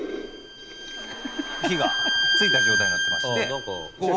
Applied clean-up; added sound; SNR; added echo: none; Bowed string instrument; -3 dB; none.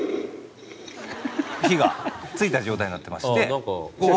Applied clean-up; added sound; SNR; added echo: none; none; none; none.